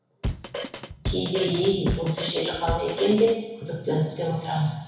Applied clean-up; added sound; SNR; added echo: none; Drum kit; 6 dB; reverberation time 1.1 s.